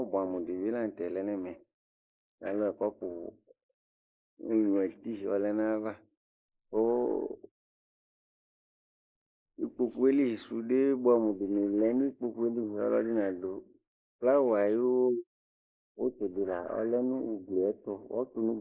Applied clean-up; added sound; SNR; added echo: neural mask model Resemble Enhance denoiser.